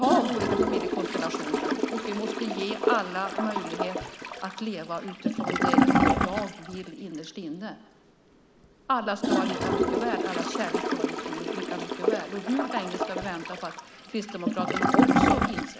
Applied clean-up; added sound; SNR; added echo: none; Toilet flush / Gurgling; -5 dB; none.